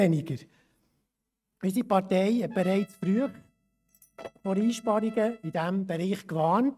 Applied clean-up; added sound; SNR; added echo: neural mask model RNNoise.